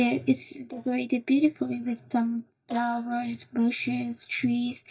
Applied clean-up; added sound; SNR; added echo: neural mask model DeepFilterNet 3.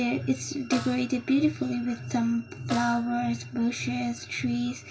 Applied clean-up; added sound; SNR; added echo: none; Snare drum; 15 dB; reverberation time 0.2 s.